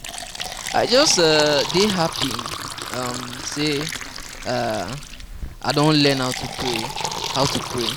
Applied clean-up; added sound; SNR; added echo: none; Fill (with liquid); 6 dB; none.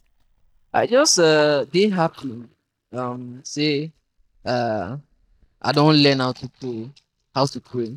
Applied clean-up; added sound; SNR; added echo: neural mask model DeepFilterNet 3.